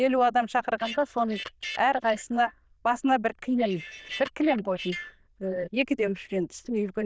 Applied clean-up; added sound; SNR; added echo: neural diffusion model UNIVERSE++.